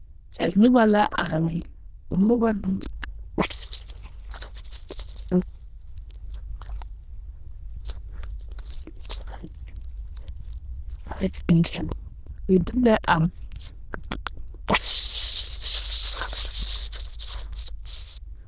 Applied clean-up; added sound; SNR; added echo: neural diffusion model UNIVERSE++.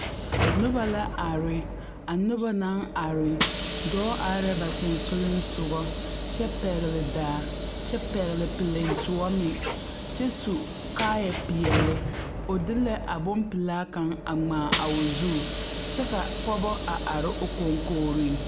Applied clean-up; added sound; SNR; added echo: none; Sliding door / Hiss; -2 dB; none.